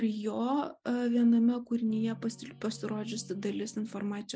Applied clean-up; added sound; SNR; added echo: none; Guitar; 18 dB; none.